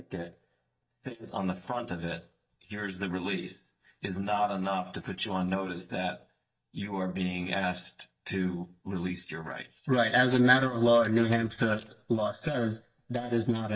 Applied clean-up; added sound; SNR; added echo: neural mask model DeepFilterNet 3.